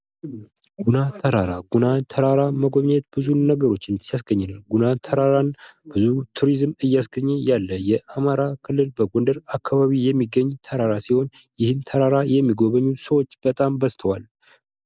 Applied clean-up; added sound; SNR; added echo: none; none; none; none.